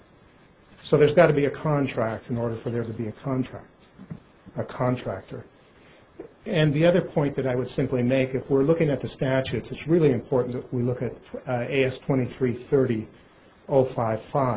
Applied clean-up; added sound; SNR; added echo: none; none; none; none.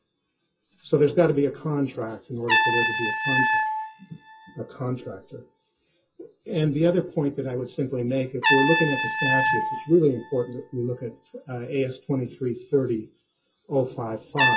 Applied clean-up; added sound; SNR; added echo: classical method WPE with log-MMSE.